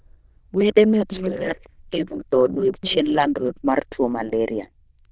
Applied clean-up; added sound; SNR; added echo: neural diffusion model UNIVERSE++.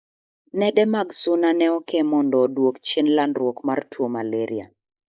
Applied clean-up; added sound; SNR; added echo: neural mask model Resemble Enhance denoiser.